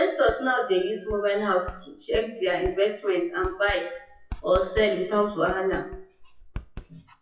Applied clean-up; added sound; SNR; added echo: classical method WPE with log-MMSE.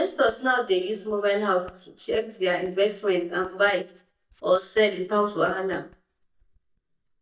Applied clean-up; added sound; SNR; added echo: neural mask model DeepFilterNet 3.